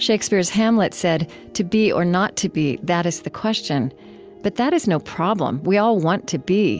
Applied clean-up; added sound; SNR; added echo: none; none; none; none.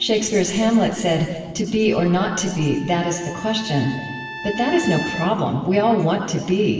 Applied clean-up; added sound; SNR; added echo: none; Trumpet; 13 dB; reverberation time 1.3 s.